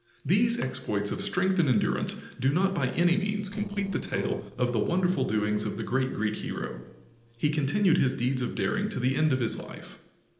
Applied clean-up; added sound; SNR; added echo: neural separator model SepFormer DNS4.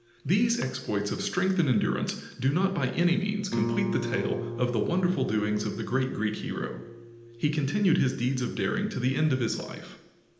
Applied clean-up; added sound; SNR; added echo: none; Guitar; 12 dB; reverberation time 0.9 s.